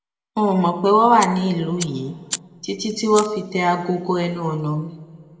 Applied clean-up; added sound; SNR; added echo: none; Fire; 15 dB; reverberation time 1.5 s.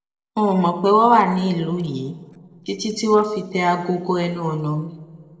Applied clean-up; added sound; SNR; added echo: neural separator model SepFormer DNS4.